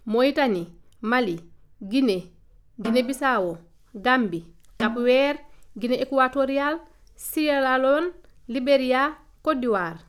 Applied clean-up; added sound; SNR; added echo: none; Snare drum; 11 dB; none.